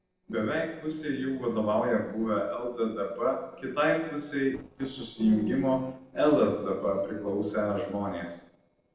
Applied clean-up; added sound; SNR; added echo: neural separator model SepFormer DNS4.